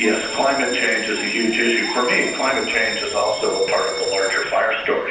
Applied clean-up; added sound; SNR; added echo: none; Bell; 9 dB; reverberation time 0.9 s.